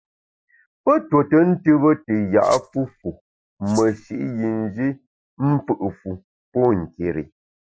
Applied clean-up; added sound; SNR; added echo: neural mask model Resemble Enhance denoiser.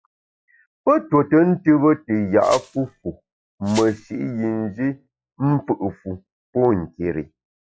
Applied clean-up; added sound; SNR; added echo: classical method log-MMSE.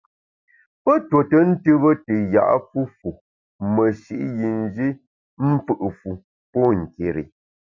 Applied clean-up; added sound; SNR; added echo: none; none; none; none.